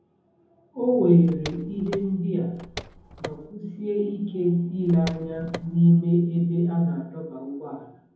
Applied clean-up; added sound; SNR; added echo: none; Car; 15 dB; reverberation time 0.7 s.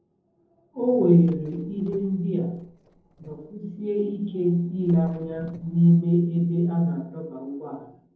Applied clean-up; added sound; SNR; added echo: neural separator model SepFormer DNS4.